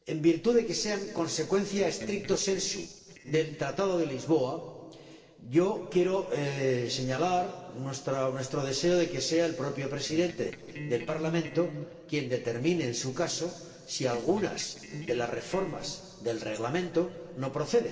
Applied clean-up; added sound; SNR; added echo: neural separator model SepFormer DNS4.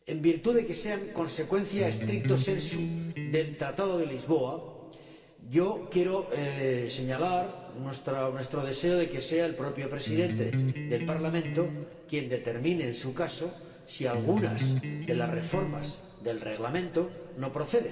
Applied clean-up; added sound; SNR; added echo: none; Electric guitar; 1 dB; reverberation time 2.3 s.